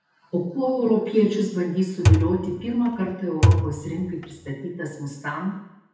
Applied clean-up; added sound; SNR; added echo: none; Thump, thud; -4 dB; reverberation time 0.9 s.